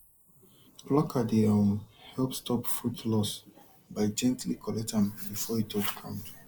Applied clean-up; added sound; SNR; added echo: neural mask model Resemble Enhance denoiser.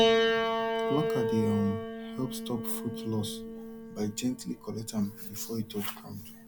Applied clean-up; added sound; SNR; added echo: none; Piano; -2 dB; none.